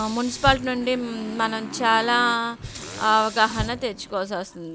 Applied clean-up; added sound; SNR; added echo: none; Sink (filling or washing) + Motorcycle; 12 dB; none.